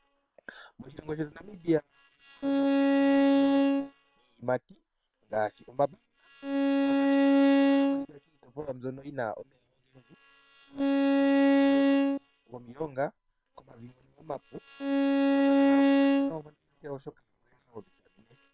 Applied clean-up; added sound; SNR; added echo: neural separator model SepFormer WHAM!.